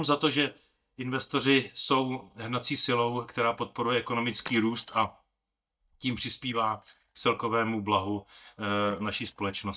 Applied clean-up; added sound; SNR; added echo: neural mask model DeepFilterNet 3.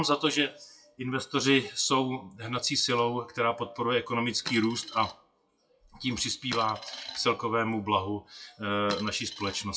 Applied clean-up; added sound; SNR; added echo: classical method WPE with log-MMSE.